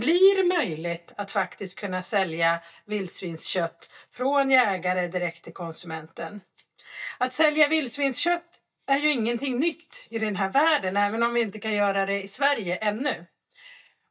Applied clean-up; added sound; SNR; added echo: neural mask model DeepFilterNet 3.